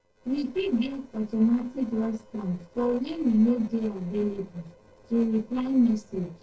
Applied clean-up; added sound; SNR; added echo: neural separator model SepFormer DNS4.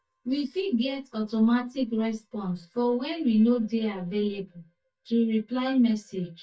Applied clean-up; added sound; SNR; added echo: neural mask model DeepFilterNet 3.